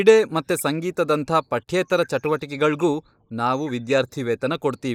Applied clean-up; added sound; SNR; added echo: neural mask model Resemble Enhance denoiser.